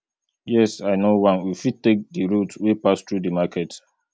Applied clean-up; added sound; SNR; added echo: none; none; none; none.